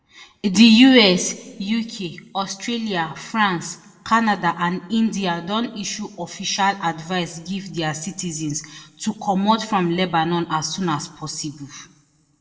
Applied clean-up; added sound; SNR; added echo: none; none; none; reverberation time 0.9 s.